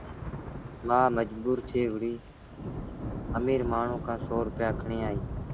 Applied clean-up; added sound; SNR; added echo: none; Thunder / Rain; 6 dB; none.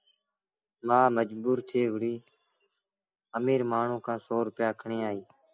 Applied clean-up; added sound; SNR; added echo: none; none; none; none.